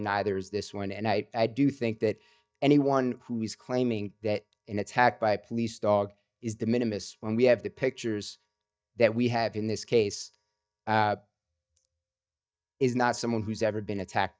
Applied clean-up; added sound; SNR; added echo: neural mask model DeepFilterNet 3.